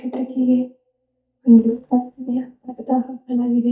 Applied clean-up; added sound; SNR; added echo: neural mask model DeepFilterNet 3.